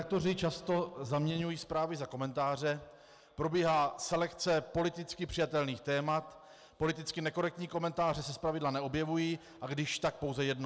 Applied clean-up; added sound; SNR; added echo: none; none; none; none.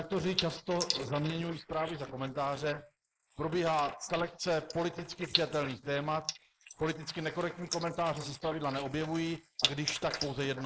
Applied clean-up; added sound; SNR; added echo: neural mask model Resemble Enhance denoiser.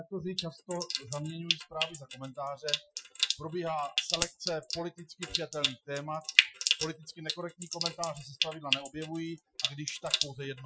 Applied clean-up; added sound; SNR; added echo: classical method Wiener filter.